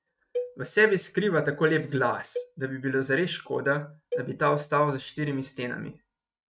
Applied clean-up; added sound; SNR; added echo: neural mask model RNNoise.